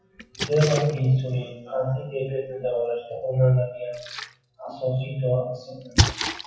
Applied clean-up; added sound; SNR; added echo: classical method WPE with log-MMSE.